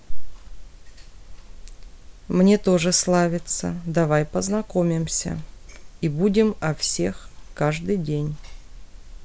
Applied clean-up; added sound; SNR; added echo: none; none; none; none.